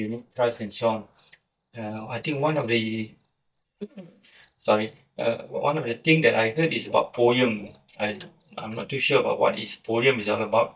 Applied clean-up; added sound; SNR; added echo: neural mask model DeepFilterNet 3.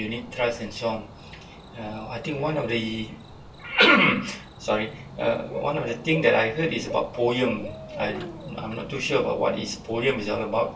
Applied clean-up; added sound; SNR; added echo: none; Cricket / Bird; 14 dB; reverberation time 0.2 s.